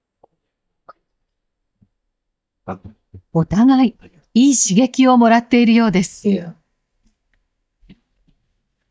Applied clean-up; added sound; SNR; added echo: neural mask model DeepFilterNet 3.